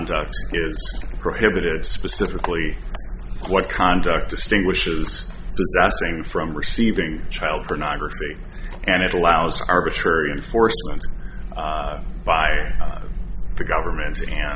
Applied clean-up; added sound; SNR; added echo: none; none; none; none.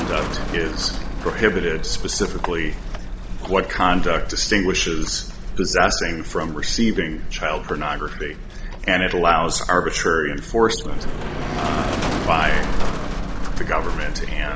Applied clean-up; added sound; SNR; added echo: none; Motor vehicle (road); 11 dB; none.